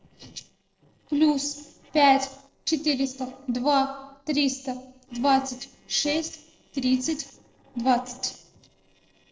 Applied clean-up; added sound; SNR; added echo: neural separator model SepFormer DNS4.